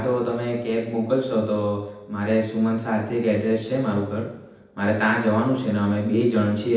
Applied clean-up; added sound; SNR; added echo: none; none; none; reverberation time 0.9 s.